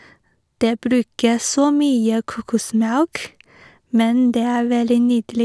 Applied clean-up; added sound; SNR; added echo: none; none; none; none.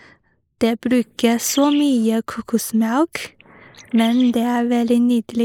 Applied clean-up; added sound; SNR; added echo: neural mask model Resemble Enhance denoiser.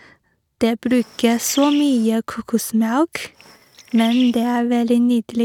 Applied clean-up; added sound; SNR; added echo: neural mask model RNNoise.